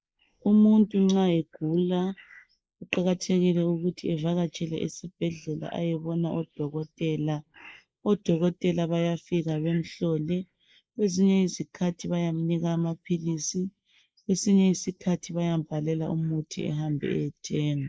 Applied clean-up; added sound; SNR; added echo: neural mask model Resemble Enhance denoiser.